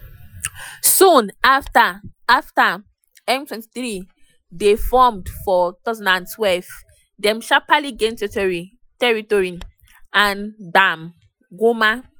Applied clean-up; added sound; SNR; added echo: classical method Wiener filter.